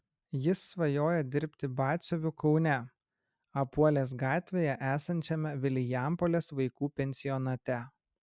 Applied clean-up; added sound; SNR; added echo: none; none; none; none.